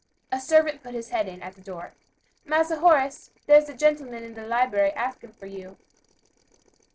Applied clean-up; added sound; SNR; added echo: neural separator model SepFormer DNS4.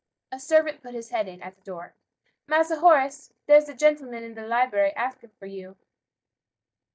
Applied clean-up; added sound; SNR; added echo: neural mask model DeepFilterNet 3.